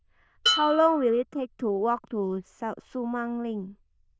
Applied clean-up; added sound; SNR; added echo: neural diffusion model UNIVERSE++.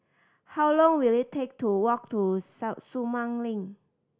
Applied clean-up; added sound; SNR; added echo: none; none; none; none.